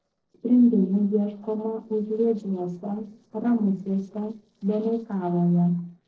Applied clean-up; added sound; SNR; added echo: neural separator model SepFormer DNS4.